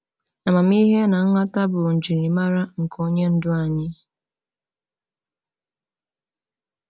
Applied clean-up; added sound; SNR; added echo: none; none; none; none.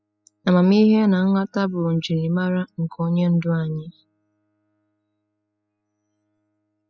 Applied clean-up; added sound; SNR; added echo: classical method spectral subtraction.